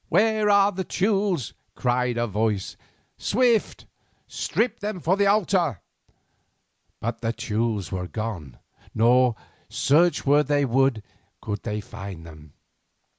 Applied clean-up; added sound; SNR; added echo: none; none; none; none.